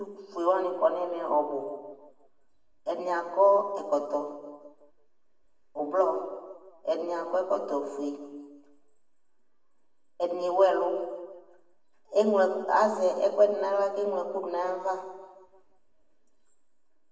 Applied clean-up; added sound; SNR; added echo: none; none; none; reverberation time 1.1 s.